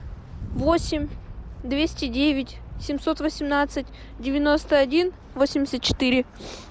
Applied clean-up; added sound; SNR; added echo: none; none; none; none.